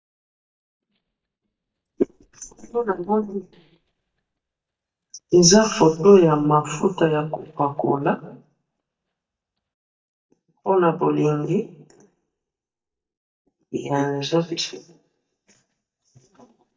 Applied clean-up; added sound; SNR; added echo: neural mask model DeepFilterNet 3.